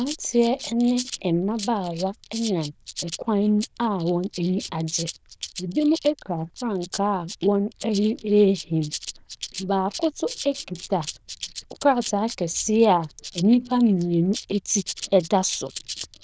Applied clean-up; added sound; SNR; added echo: neural diffusion model UNIVERSE++.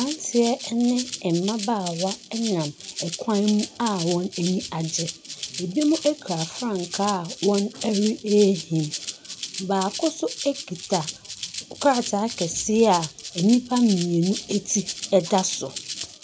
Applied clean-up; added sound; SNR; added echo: none; Rattle (instrument); 11 dB; none.